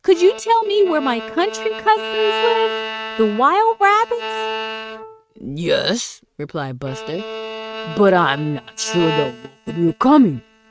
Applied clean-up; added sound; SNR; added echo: neural mask model RNNoise.